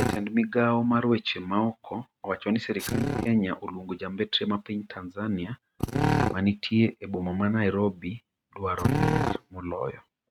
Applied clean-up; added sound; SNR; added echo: neural mask model RNNoise.